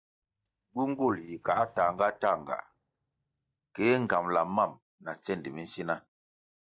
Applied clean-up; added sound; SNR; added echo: neural mask model DeepFilterNet 3.